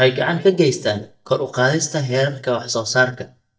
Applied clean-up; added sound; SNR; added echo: neural mask model DeepFilterNet 3.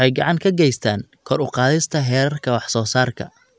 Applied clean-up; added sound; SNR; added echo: none; none; none; none.